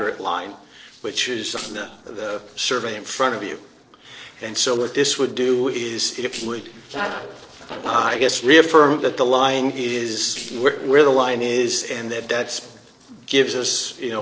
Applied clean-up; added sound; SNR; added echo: neural separator model SepFormer DNS4.